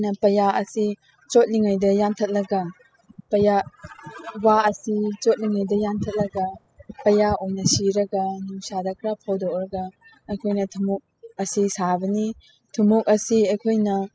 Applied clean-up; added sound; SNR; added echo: classical method spectral subtraction.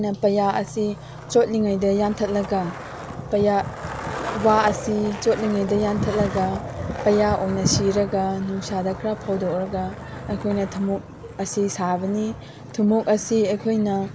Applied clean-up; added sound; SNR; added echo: none; Skateboard; 13 dB; none.